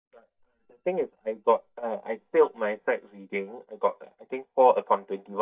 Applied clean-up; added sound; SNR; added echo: neural mask model DeepFilterNet 3.